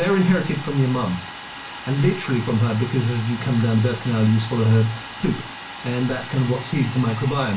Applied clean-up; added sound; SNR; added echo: none; Domestic sounds, home sounds; 14 dB; reverberation time 0.3 s.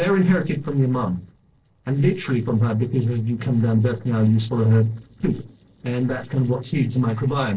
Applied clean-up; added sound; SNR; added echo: neural separator model SepFormer DNS4.